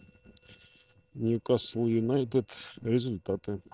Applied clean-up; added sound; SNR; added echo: neural separator model SepFormer DNS4.